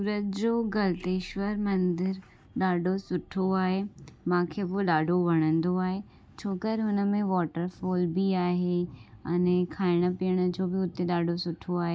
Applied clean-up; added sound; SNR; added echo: none; none; none; none.